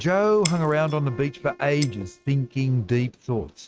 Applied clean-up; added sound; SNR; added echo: neural mask model RNNoise.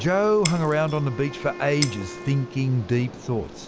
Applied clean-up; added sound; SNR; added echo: none; Wind instrument, woodwind instrument + Shatter; 12 dB; none.